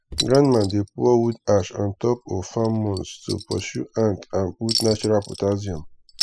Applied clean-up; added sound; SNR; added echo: classical method spectral subtraction.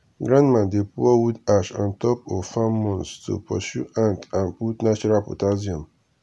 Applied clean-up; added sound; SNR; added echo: none; none; none; none.